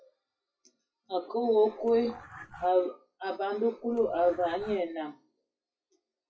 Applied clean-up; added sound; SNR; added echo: classical method WPE with log-MMSE.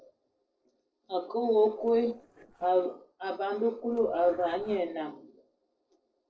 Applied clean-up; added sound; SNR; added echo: neural separator model SepFormer DNS4.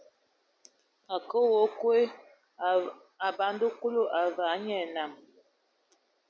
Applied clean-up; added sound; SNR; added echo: none; none; none; none.